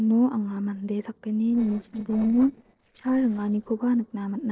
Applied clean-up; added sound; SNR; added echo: neural separator model SepFormer DNS4.